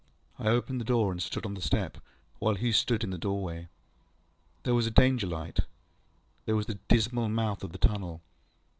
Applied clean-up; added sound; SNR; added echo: none; none; none; none.